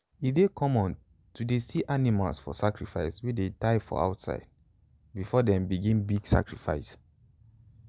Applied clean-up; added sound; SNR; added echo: none; none; none; none.